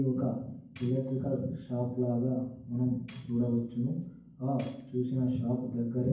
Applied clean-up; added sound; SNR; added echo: none; Tambourine; 13 dB; reverberation time 0.9 s.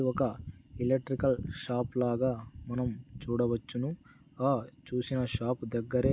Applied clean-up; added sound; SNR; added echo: none; none; none; none.